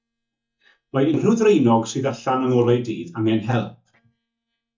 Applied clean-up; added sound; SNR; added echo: neural mask model DeepFilterNet 3.